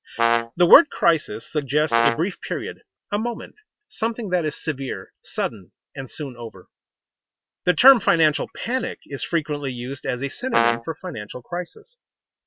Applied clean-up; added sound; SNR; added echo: none; Brass instrument; 2 dB; none.